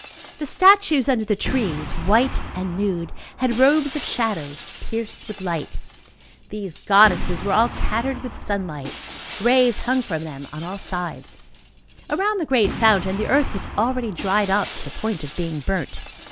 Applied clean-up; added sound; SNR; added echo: none; Boom + Shatter; 12 dB; none.